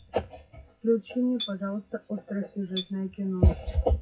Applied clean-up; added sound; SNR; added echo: classical method WPE with log-MMSE.